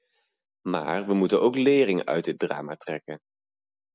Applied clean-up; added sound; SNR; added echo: none; none; none; none.